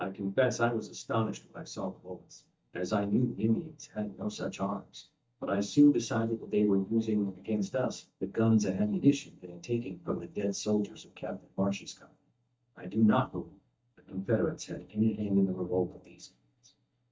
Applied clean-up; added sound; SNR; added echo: neural mask model DeepFilterNet 3.